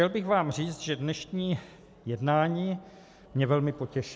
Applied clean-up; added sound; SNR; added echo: none; none; none; none.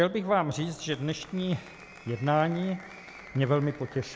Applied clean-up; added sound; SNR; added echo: none; Applause; 20 dB; none.